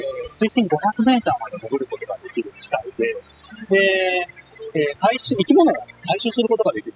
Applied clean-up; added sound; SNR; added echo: classical method spectral subtraction.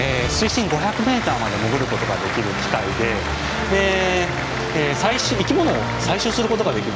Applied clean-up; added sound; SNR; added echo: none; Applause; 9 dB; none.